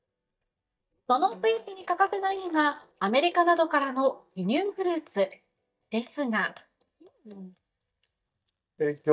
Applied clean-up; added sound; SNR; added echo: neural mask model DeepFilterNet 3.